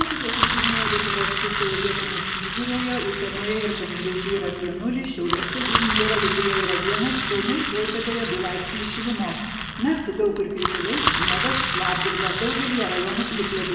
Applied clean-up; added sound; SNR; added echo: none; Engine; 0 dB; reverberation time 1.2 s.